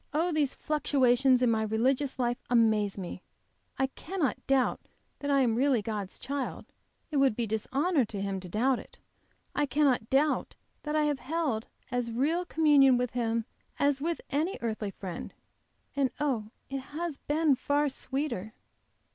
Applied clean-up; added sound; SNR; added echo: none; none; none; none.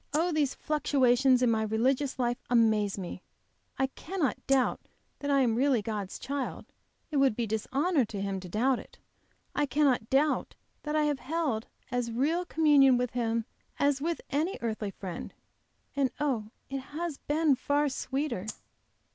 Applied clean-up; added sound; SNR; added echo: none; Rattle (instrument); 15 dB; none.